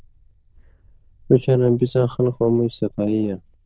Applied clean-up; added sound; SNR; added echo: neural diffusion model UNIVERSE++.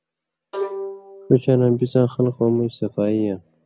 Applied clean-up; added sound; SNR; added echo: none; Bowed string instrument; 14 dB; none.